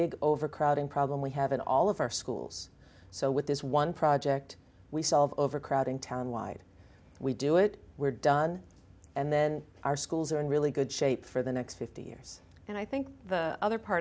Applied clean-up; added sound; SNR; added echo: none; none; none; none.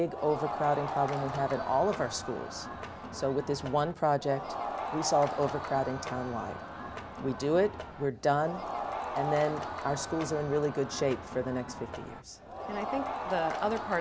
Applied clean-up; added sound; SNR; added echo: none; Crowd; 6 dB; none.